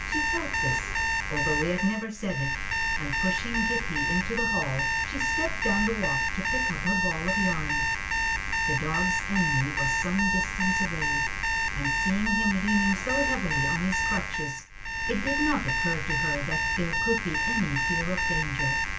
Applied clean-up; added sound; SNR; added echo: none; Alarm; -3 dB; reverberation time 0.2 s.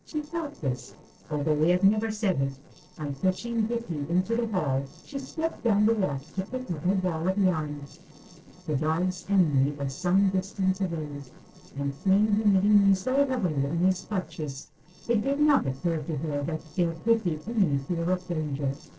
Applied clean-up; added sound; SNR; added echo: neural separator model SepFormer DNS4.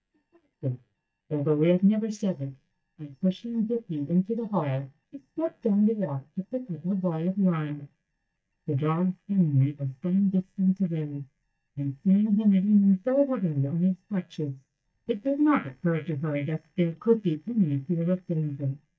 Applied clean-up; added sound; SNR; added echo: neural mask model DeepFilterNet 3.